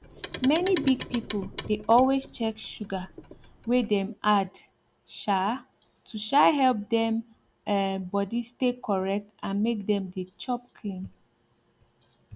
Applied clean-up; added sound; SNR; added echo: none; Clock; 7 dB; none.